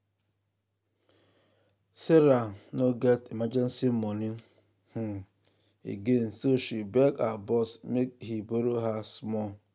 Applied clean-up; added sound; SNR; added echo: none; none; none; none.